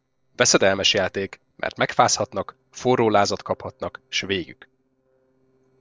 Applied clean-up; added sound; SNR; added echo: neural separator model SepFormer DNS4.